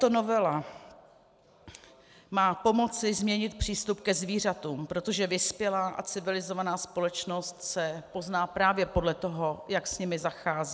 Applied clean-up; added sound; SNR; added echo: none; none; none; none.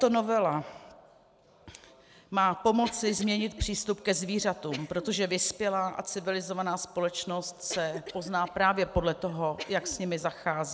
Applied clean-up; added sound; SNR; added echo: none; Cough; 17 dB; none.